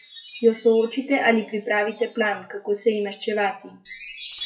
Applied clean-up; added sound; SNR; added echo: classical method WPE with log-MMSE.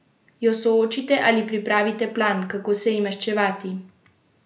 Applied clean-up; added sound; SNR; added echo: none; none; none; none.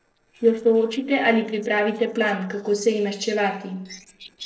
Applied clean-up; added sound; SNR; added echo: neural separator model SepFormer DNS4.